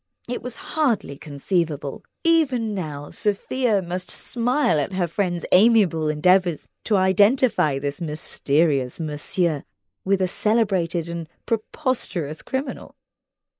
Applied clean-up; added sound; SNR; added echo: neural mask model Resemble Enhance denoiser.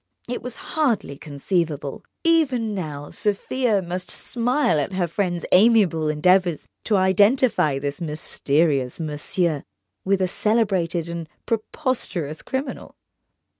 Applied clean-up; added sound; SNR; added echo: none; none; none; none.